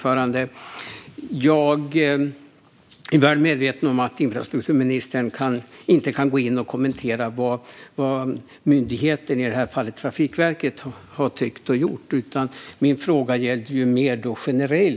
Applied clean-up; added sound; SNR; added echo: none; none; none; none.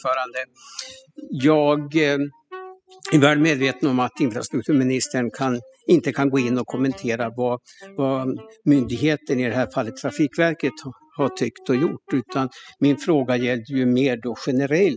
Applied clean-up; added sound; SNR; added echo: classical method spectral subtraction.